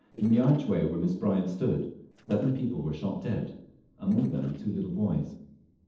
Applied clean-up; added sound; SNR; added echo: neural separator model SepFormer DNS4.